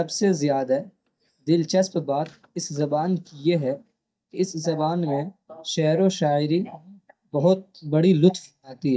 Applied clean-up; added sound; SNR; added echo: neural mask model DeepFilterNet 3.